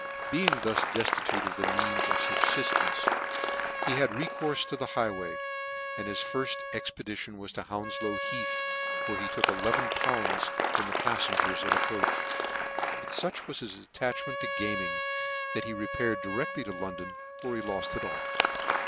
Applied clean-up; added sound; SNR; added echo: none; Applause + Trumpet; -4 dB; none.